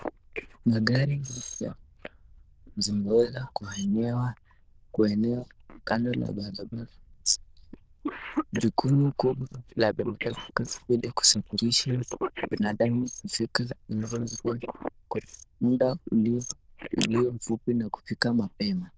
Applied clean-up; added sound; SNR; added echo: neural diffusion model UNIVERSE++.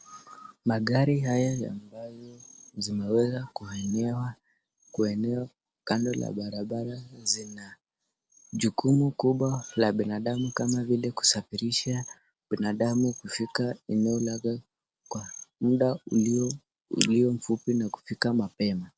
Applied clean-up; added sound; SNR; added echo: none; none; none; none.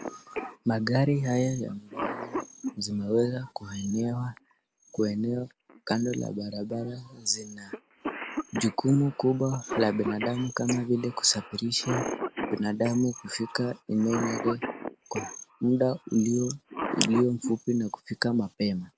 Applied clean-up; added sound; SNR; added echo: none; Cough; 10 dB; none.